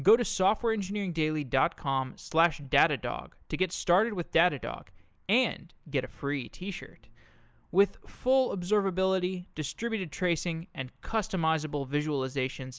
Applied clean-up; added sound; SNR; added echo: none; none; none; none.